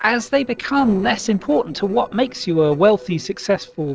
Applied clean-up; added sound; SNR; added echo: neural separator model SepFormer DNS4.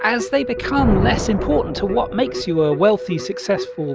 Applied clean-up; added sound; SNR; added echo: none; Thunder + Keyboard (musical); 5 dB; none.